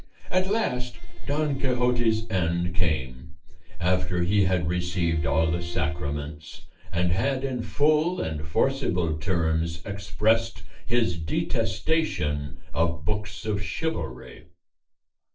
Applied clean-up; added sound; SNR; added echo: neural separator model SepFormer DNS4.